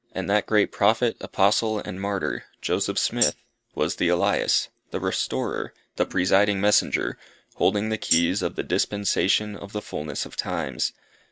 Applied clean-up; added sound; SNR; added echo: neural mask model RNNoise.